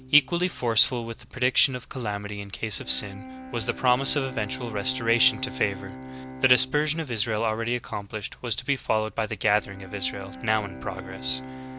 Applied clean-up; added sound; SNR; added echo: none; Bowed string instrument; 13 dB; none.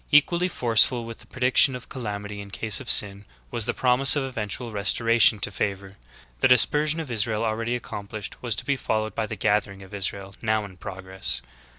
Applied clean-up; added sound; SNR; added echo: none; none; none; none.